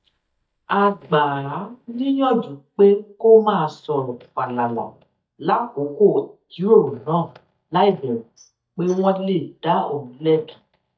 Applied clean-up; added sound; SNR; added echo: neural mask model DeepFilterNet 3.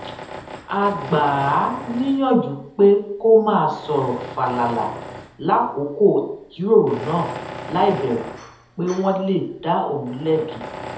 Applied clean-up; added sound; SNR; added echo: none; Tools; 15 dB; reverberation time 0.7 s.